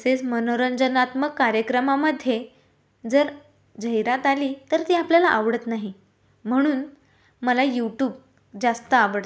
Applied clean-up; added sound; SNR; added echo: none; none; none; none.